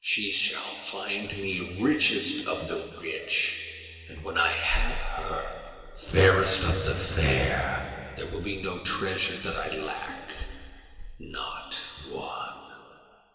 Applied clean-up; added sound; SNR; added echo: none; Bowed string instrument; 19 dB; reverberation time 2.5 s.